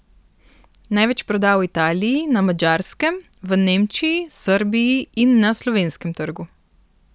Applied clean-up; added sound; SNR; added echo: none; none; none; none.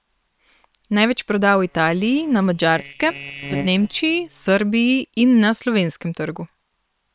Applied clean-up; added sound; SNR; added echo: neural separator model SepFormer WHAM!.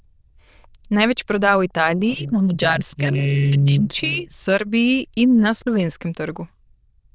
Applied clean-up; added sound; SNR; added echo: neural diffusion model UNIVERSE++.